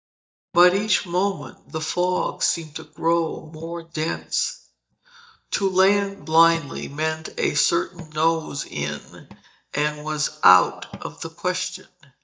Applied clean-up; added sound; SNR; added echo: neural mask model DeepFilterNet 3.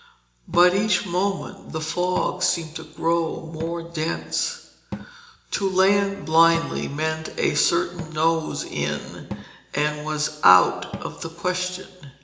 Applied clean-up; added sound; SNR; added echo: none; Cupboard open or close / Drawer open or close; 18 dB; reverberation time 0.8 s.